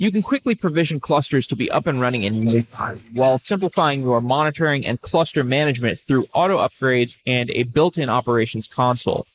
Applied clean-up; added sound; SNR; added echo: neural mask model Resemble Enhance denoiser.